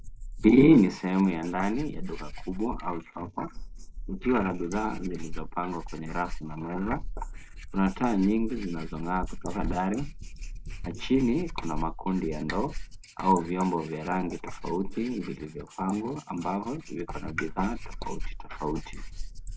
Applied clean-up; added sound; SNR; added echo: neural mask model Resemble Enhance denoiser.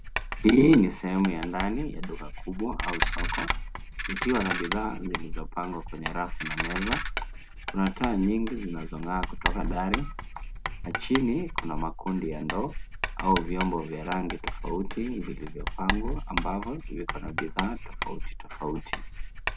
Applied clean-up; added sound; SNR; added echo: none; Writing + Ratchet, pawl; 2 dB; none.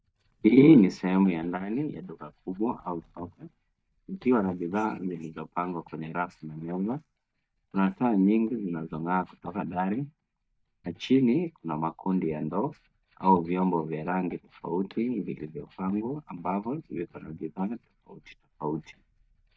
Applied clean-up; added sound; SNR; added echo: neural mask model DeepFilterNet 3.